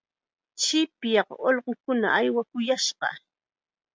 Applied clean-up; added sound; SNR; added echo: none; none; none; none.